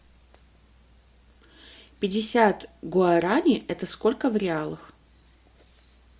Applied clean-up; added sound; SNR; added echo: none; none; none; none.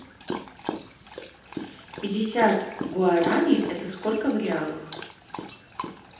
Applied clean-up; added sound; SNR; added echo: none; Dog; 10 dB; reverberation time 0.8 s.